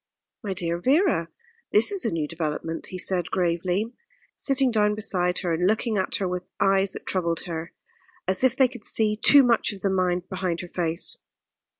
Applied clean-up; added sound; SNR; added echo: none; none; none; none.